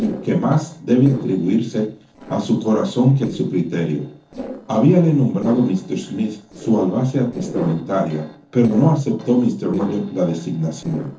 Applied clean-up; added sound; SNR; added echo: neural separator model SepFormer DNS4.